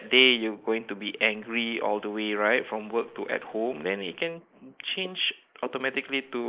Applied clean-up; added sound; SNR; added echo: neural mask model Resemble Enhance denoiser.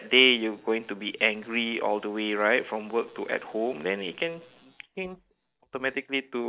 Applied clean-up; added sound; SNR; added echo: neural mask model DeepFilterNet 3.